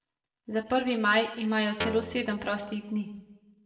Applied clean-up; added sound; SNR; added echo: none; Guitar; 8 dB; reverberation time 0.7 s.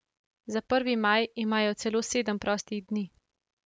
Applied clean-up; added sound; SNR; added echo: none; none; none; none.